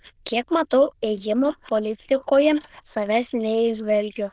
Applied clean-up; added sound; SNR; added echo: neural diffusion model UNIVERSE++.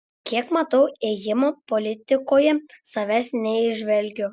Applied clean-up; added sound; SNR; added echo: none; none; none; none.